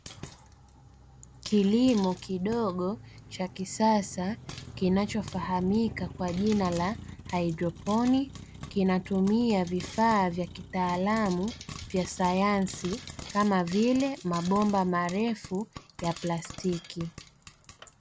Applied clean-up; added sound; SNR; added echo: none; Motor vehicle (road) + Frying (food); 15 dB; none.